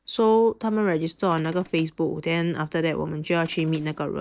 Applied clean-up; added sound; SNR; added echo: neural separator model SepFormer DNS4.